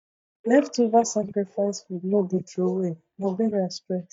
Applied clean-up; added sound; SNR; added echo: neural mask model DeepFilterNet 3.